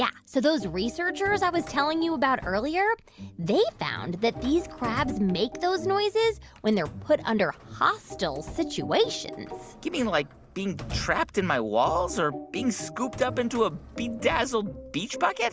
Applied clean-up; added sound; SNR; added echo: none; Drawer open or close; 18 dB; none.